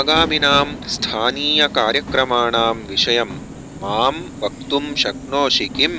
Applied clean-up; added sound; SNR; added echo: none; Subway, metro, underground; 12 dB; none.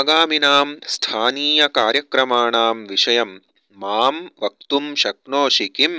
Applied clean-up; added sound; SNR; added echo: none; none; none; none.